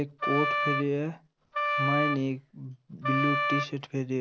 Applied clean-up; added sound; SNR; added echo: none; Wind instrument, woodwind instrument; 0 dB; none.